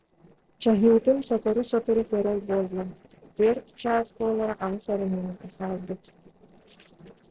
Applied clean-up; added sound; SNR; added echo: neural separator model SepFormer DNS4.